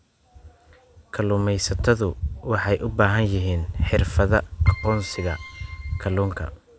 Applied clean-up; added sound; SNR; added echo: none; Keyboard (musical); 16 dB; none.